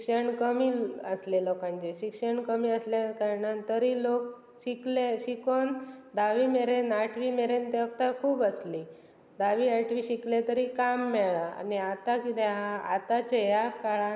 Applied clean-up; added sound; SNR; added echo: none; none; none; none.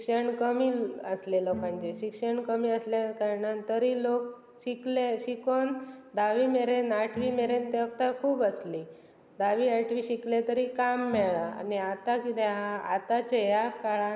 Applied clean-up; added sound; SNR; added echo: none; Bowed string instrument; 17 dB; none.